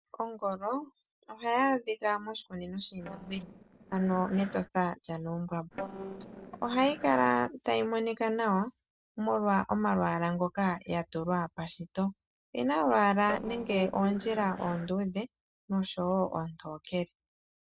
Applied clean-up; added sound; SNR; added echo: neural separator model SepFormer DNS4.